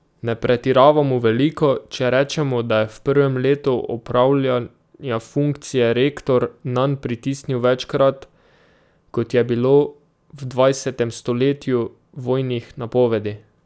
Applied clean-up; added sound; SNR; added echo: none; none; none; none.